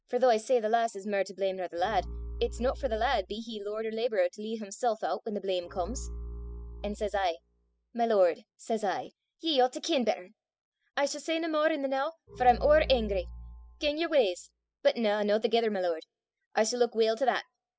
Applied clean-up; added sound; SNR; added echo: classical method spectral subtraction.